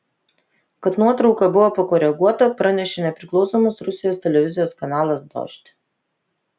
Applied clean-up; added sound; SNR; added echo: none; none; none; none.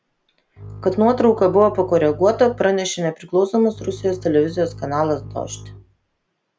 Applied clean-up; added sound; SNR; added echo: none; Bowed string instrument; 18 dB; none.